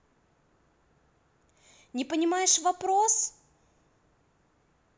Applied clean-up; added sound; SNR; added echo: none; none; none; none.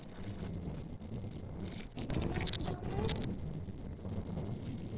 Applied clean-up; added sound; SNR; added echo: neural separator model SepFormer DNS4.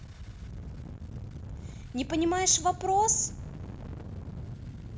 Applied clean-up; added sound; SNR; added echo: none; Engine starting; 9 dB; none.